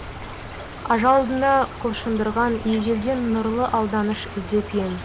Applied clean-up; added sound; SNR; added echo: none; Stream / Trickle, dribble; 12 dB; none.